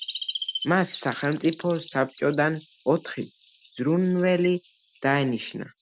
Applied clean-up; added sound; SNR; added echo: none; Chirp, tweet; 14 dB; none.